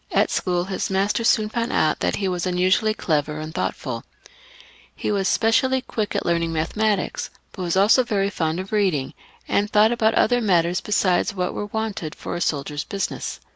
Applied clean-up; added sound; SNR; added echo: none; Door / Wood; 19 dB; none.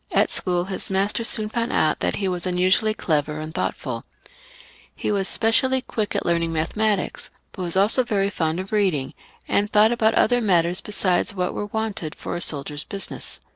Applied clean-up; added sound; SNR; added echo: neural separator model SepFormer DNS4.